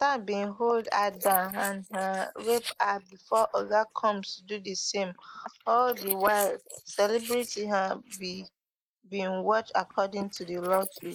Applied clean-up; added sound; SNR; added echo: neural mask model Resemble Enhance denoiser.